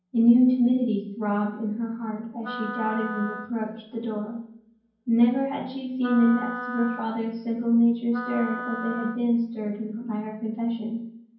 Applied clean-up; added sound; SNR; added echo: none; Wind instrument, woodwind instrument; 11 dB; reverberation time 0.9 s.